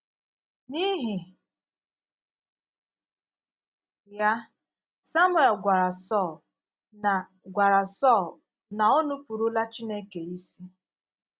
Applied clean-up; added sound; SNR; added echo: none; none; none; none.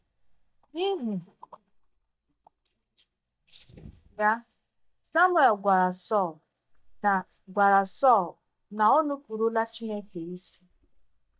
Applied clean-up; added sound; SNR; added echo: neural mask model DeepFilterNet 3.